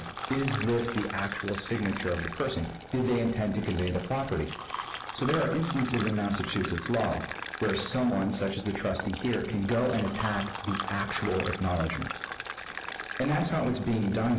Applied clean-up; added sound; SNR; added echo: none; Boiling + Fill (with liquid); 9 dB; none.